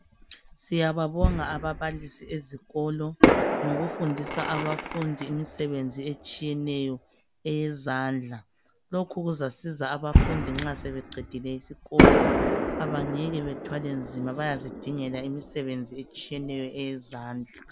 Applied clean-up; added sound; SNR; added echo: none; Fireworks; -3 dB; none.